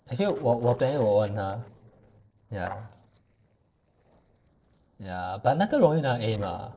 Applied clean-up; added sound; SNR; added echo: neural separator model SepFormer DNS4.